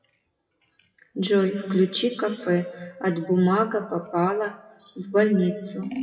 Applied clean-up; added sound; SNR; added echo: classical method WPE with log-MMSE.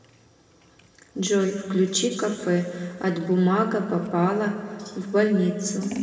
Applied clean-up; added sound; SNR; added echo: none; Scissors; 19 dB; reverberation time 2.6 s.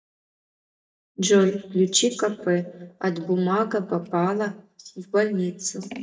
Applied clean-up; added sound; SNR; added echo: neural mask model DeepFilterNet 3.